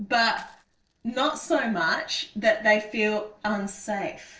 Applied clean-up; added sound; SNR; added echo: neural separator model SepFormer DNS4.